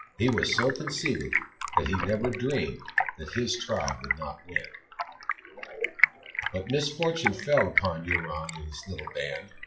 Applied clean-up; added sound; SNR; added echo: classical method WPE with log-MMSE.